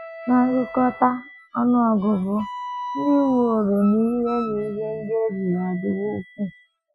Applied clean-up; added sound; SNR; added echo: classical method Wiener filter.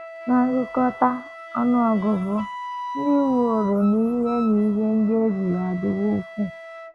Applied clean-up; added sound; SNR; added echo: none; Wind instrument, woodwind instrument; 14 dB; none.